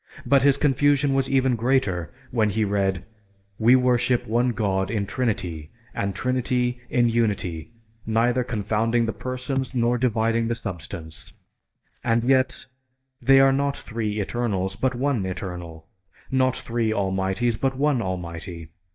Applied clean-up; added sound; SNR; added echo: neural mask model DeepFilterNet 3.